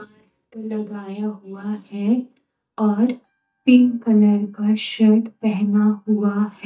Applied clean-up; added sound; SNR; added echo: neural mask model DeepFilterNet 3.